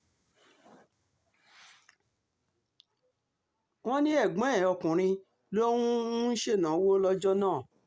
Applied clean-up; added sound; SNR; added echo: none; none; none; none.